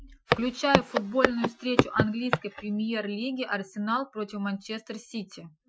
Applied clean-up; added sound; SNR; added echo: classical method Wiener filter.